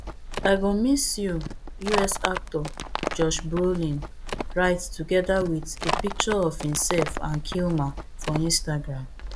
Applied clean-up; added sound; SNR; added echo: none; Livestock, farm animals, working animals; 6 dB; none.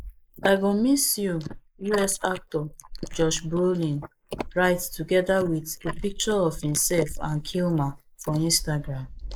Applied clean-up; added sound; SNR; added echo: neural mask model Resemble Enhance denoiser.